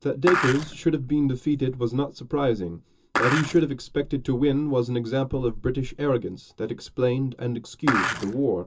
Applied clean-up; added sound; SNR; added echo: none; Skateboard; 2 dB; reverberation time 0.2 s.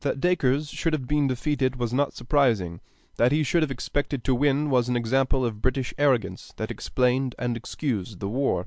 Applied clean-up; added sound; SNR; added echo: none; none; none; none.